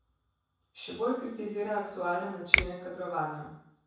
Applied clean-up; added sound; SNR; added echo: none; Finger snapping; -3 dB; reverberation time 0.7 s.